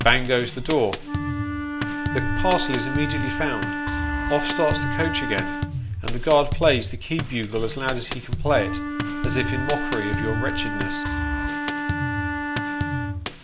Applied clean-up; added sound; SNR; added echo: none; Drum kit + Wind instrument, woodwind instrument; 2 dB; none.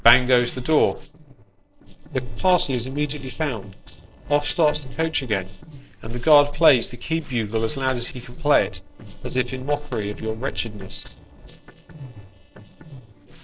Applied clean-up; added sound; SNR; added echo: neural separator model SepFormer DNS4.